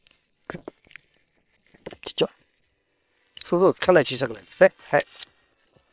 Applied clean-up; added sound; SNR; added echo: neural separator model SepFormer WHAM!.